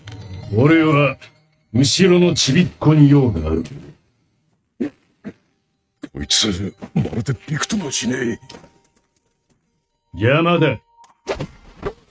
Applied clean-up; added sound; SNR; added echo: neural mask model RNNoise.